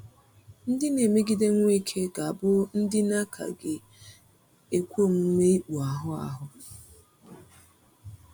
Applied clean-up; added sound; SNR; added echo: none; none; none; none.